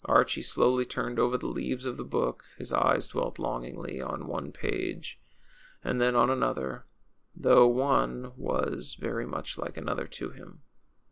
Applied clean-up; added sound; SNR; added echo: none; none; none; none.